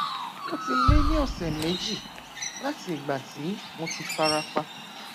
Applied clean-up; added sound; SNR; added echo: none; Chirp, tweet + Bass drum; -2 dB; none.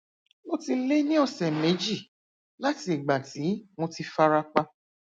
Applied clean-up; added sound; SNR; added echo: none; none; none; none.